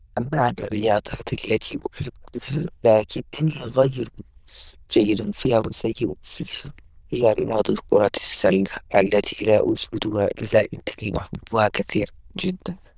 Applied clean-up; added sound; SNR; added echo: neural diffusion model UNIVERSE++.